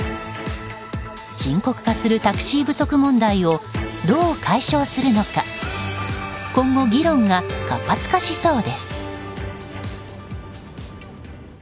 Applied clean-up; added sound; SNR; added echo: none; none; none; none.